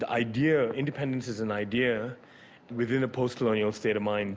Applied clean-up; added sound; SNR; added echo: none; none; none; none.